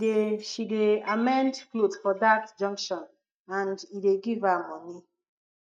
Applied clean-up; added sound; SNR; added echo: neural mask model DeepFilterNet 3.